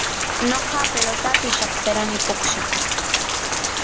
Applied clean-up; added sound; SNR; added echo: none; Rain; -5 dB; none.